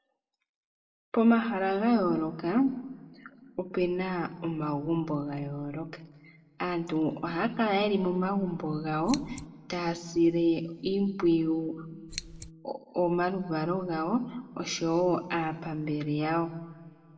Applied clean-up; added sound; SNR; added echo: none; Scissors; 11 dB; reverberation time 1.2 s.